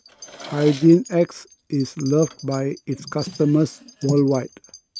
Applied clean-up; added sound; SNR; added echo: neural mask model RNNoise.